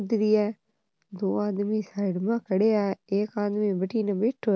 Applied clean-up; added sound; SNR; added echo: none; none; none; none.